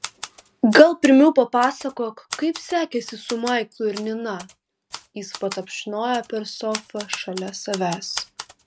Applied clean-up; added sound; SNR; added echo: none; Typewriter; 16 dB; none.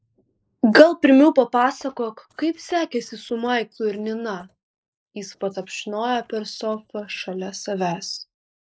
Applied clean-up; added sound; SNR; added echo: neural mask model Resemble Enhance denoiser.